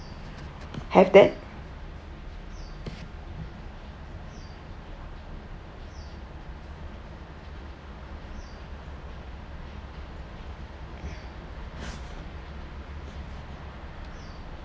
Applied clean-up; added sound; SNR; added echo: none; none; none; none.